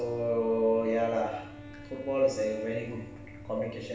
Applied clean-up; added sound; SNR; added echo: none; Wind instrument, woodwind instrument; 19 dB; reverberation time 0.9 s.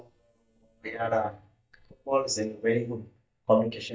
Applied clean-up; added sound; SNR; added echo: neural mask model DeepFilterNet 3.